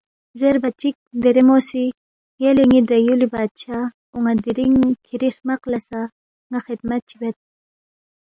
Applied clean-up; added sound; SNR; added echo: none; none; none; none.